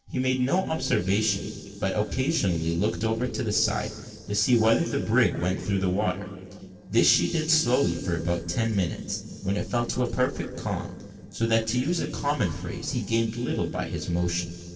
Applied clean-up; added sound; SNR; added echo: neural separator model SepFormer DNS4.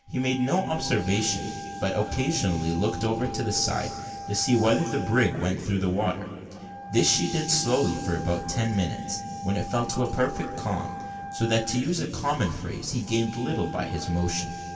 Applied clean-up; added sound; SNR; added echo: none; Wind instrument, woodwind instrument; 12 dB; reverberation time 2.4 s.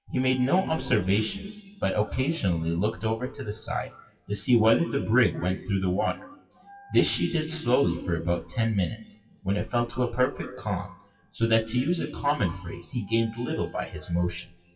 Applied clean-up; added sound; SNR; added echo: classical method WPE with log-MMSE.